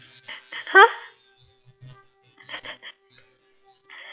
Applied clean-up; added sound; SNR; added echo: classical method log-MMSE.